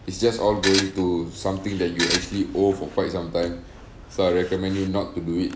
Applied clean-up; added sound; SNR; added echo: none; Tools; 2 dB; none.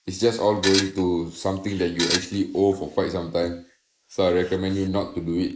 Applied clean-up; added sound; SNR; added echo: neural mask model Resemble Enhance denoiser.